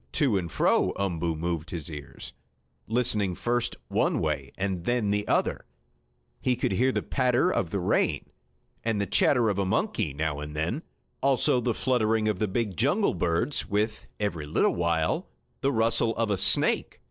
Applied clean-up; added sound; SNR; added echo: neural separator model SepFormer DNS4.